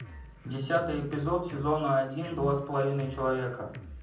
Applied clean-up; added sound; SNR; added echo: none; Drum kit; 16 dB; reverberation time 0.6 s.